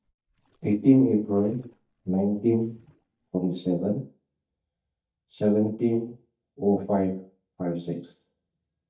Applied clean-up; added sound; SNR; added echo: neural mask model DeepFilterNet 3.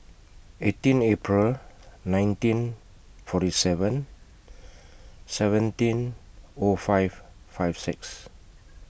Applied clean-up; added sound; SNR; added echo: none; none; none; none.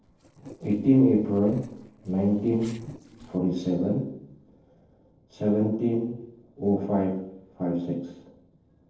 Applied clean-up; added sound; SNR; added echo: neural separator model SepFormer DNS4.